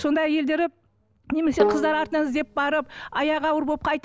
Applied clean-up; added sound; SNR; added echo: none; Bowed string instrument; 5 dB; none.